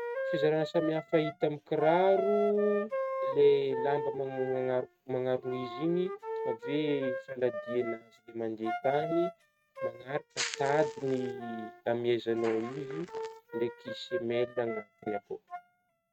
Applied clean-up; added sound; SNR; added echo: neural mask model RNNoise.